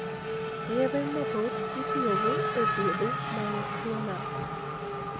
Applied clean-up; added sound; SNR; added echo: none; Race car, auto racing / Accelerating, revving, vroom; -2 dB; none.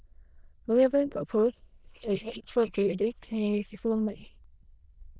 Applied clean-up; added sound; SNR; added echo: neural diffusion model UNIVERSE++.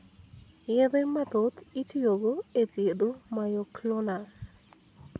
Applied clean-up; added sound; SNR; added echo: none; none; none; none.